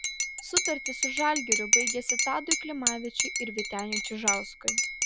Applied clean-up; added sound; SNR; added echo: none; Cutlery, silverware / Dishes, pots, and pans / Chink, clink; -5 dB; none.